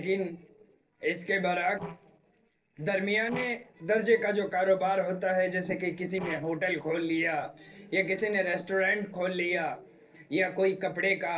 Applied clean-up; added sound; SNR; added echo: neural separator model SepFormer DNS4.